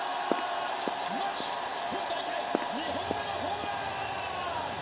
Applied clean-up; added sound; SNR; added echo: none; Walk, footsteps; 8 dB; reverberation time 1.6 s.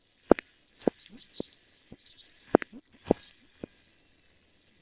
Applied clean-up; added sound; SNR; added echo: neural separator model SepFormer WHAMR!.